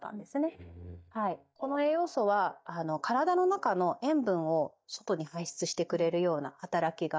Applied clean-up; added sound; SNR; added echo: neural mask model DeepFilterNet 3.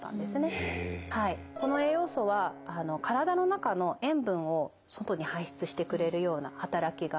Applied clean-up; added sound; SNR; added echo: none; Brass instrument; 19 dB; none.